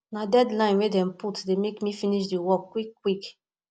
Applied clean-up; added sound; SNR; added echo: none; none; none; none.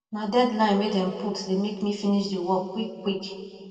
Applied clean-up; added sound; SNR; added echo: none; none; none; reverberation time 1.9 s.